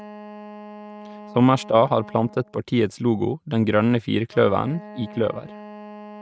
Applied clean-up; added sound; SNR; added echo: neural mask model RNNoise.